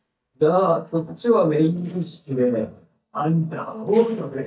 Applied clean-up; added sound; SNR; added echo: neural mask model DeepFilterNet 3.